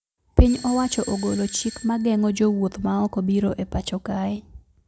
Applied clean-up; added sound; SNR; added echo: none; Bell / Doorbell; 19 dB; none.